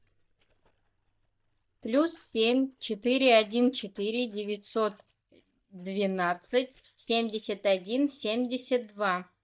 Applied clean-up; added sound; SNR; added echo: neural mask model DeepFilterNet 3.